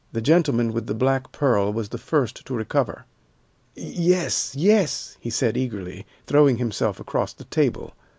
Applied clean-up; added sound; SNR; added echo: none; none; none; none.